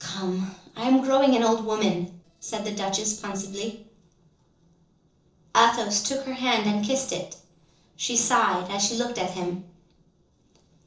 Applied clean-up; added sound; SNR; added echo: neural separator model SepFormer DNS4.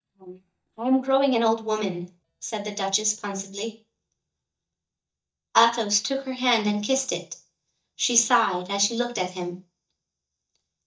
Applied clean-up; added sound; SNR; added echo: neural mask model DeepFilterNet 3.